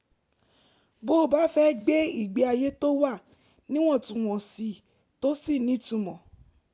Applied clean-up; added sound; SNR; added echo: none; none; none; none.